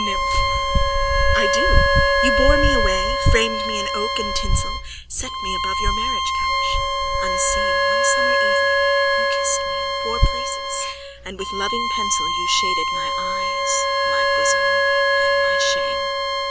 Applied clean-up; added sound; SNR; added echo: none; Bowed string instrument + Wind instrument, woodwind instrument; -4 dB; none.